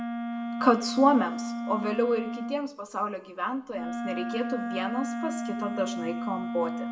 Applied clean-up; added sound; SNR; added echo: none; Wind instrument, woodwind instrument; 4 dB; reverberation time 0.7 s.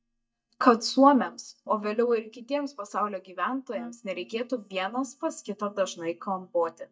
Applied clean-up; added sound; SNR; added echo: neural mask model DeepFilterNet 3.